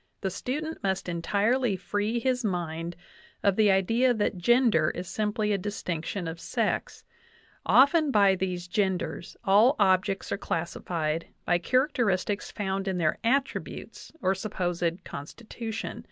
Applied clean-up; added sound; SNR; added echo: none; none; none; none.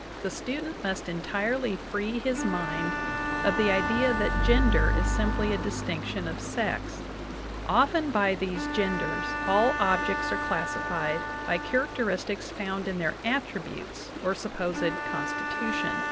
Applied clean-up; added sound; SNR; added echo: none; Stream + Bowed string instrument; 1 dB; none.